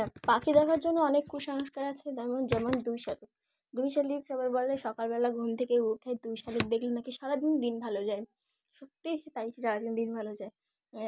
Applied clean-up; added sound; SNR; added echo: none; none; none; none.